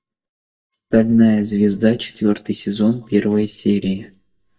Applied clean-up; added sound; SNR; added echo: neural mask model DeepFilterNet 3.